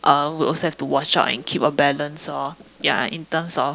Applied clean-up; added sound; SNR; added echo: none; none; none; none.